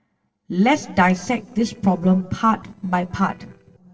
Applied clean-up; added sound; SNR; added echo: neural separator model SepFormer DNS4.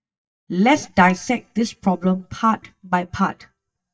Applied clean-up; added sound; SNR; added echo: neural mask model DeepFilterNet 3.